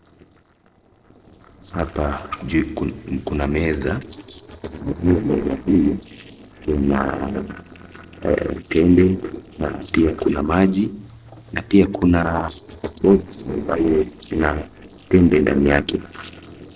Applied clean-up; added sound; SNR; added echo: neural separator model SepFormer DNS4.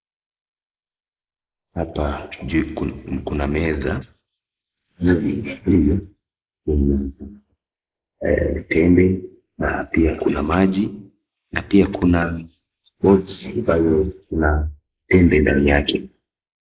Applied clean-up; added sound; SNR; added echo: neural mask model Resemble Enhance denoiser.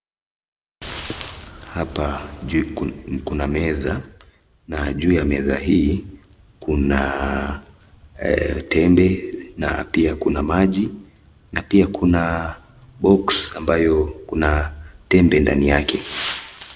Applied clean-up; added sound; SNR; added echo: none; none; none; none.